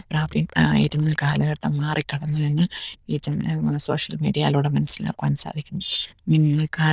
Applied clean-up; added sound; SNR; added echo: neural diffusion model UNIVERSE++.